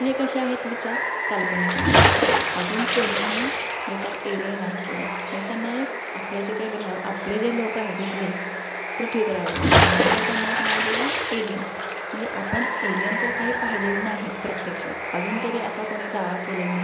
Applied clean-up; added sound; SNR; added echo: none; Water + Bathtub (filling or washing) / Splash, splatter; -4 dB; none.